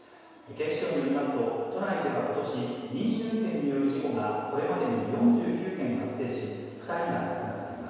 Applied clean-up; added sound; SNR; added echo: none; none; none; reverberation time 1.9 s.